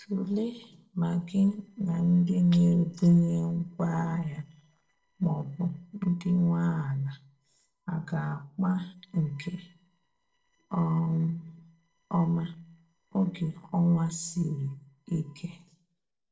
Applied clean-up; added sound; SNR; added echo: neural separator model SepFormer DNS4.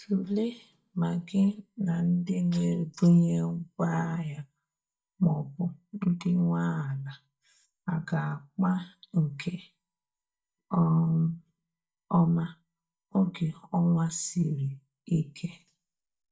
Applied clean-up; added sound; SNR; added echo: neural mask model DeepFilterNet 3.